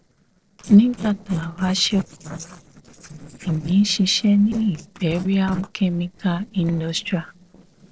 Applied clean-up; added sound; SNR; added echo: neural separator model SepFormer DNS4.